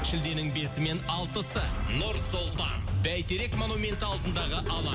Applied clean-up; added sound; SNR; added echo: none; Drum kit; 15 dB; none.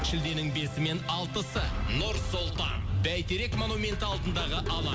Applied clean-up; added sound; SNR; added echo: none; none; none; none.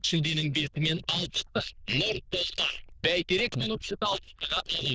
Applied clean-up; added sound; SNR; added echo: neural diffusion model UNIVERSE++.